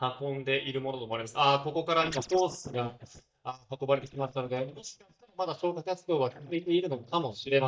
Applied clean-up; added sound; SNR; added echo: neural mask model DeepFilterNet 3.